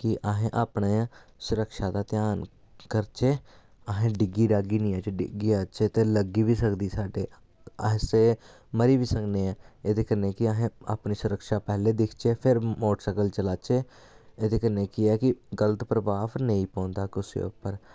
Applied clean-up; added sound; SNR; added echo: none; none; none; none.